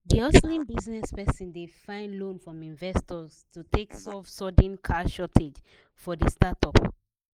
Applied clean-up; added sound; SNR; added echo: neural mask model Resemble Enhance denoiser.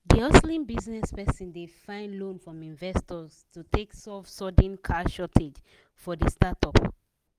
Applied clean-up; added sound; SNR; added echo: none; none; none; none.